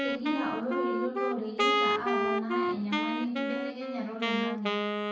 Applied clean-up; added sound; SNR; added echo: none; Wind instrument, woodwind instrument; -4 dB; reverberation time 0.9 s.